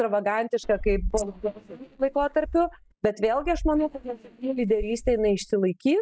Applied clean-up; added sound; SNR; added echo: neural mask model DeepFilterNet 3.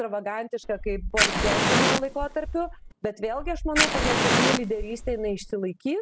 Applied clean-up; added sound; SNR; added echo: none; Fire; -4 dB; none.